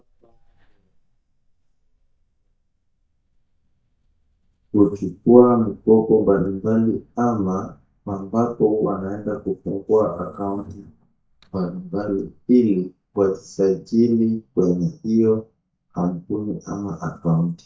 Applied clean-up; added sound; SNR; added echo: neural mask model DeepFilterNet 3.